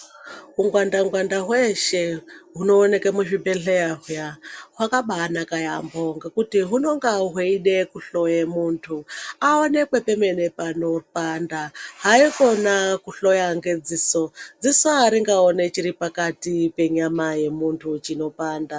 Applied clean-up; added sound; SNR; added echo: none; none; none; none.